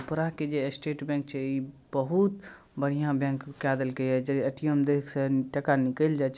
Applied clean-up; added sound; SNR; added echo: none; none; none; none.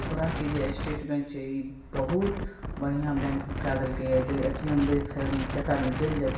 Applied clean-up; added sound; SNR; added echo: none; Wind; 5 dB; reverberation time 0.8 s.